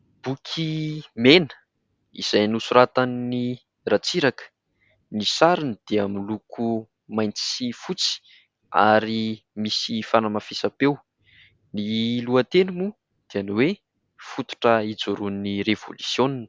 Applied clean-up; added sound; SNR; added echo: none; none; none; none.